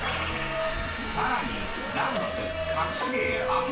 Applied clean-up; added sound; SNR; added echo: none; Subway, metro, underground; 2 dB; reverberation time 0.2 s.